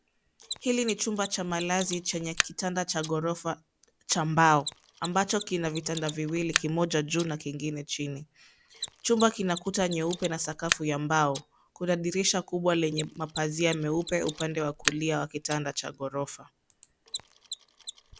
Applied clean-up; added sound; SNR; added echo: none; Mechanisms; 10 dB; none.